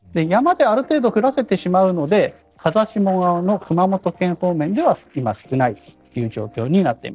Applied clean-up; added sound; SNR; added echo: neural separator model SepFormer DNS4.